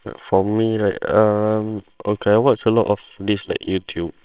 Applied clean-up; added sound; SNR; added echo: neural separator model SepFormer WHAMR!.